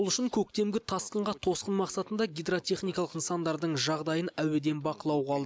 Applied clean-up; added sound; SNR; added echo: none; none; none; none.